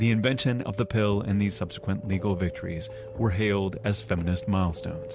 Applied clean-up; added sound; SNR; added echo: none; none; none; none.